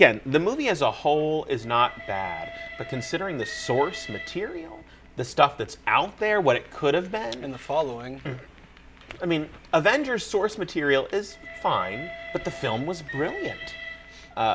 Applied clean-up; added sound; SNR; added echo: none; Train; 16 dB; none.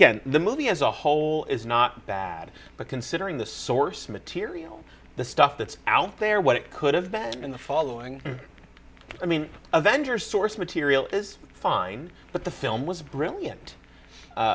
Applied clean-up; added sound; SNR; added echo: none; none; none; none.